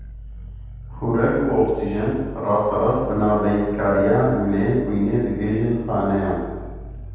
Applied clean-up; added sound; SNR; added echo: none; Growling; 14 dB; reverberation time 1.2 s.